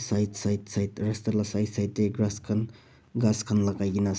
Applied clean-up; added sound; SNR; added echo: none; none; none; none.